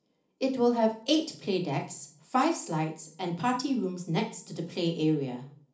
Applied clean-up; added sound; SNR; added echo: none; none; none; reverberation time 0.4 s.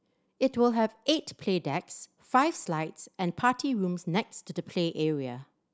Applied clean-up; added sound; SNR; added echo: none; none; none; none.